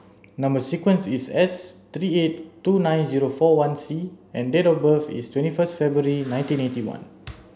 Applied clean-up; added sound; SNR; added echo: none; none; none; none.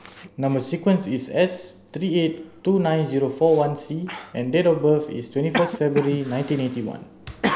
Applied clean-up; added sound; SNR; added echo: none; Cough; 12 dB; none.